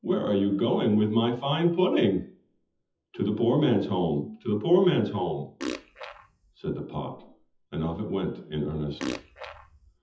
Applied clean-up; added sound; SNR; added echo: classical method WPE with log-MMSE.